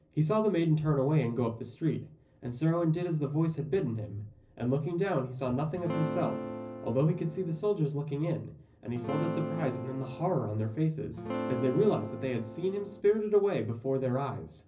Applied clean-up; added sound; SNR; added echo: none; Acoustic guitar / Strum; 7 dB; reverberation time 0.4 s.